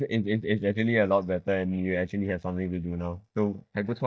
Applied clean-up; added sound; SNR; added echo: neural mask model DeepFilterNet 3.